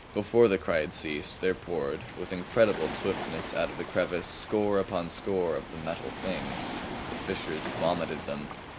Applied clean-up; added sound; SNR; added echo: none; Waves, surf; 9 dB; none.